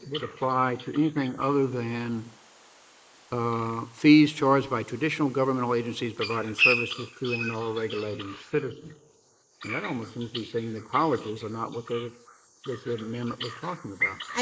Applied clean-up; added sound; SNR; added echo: neural mask model Resemble Enhance denoiser.